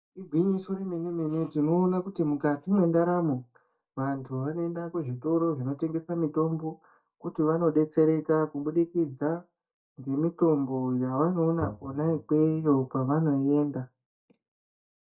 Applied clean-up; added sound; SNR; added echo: neural mask model DeepFilterNet 3.